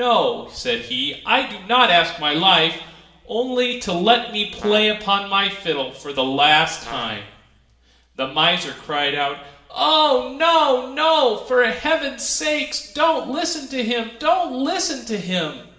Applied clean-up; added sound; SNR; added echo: none; Brass instrument; 20 dB; reverberation time 0.8 s.